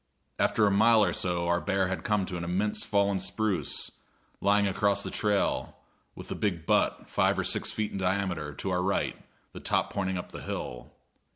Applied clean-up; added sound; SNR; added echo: none; none; none; none.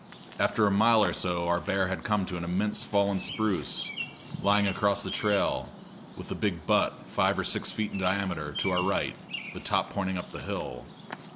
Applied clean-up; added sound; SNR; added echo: none; Bird vocalization, bird call, bird song; 13 dB; none.